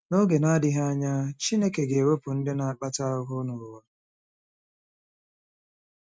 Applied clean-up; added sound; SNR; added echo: none; none; none; none.